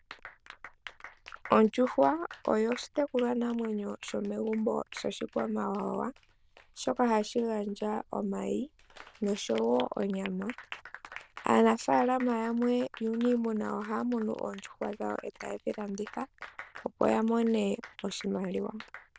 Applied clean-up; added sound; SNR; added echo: neural diffusion model UNIVERSE++.